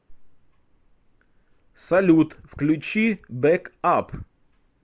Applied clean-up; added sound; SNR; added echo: none; none; none; none.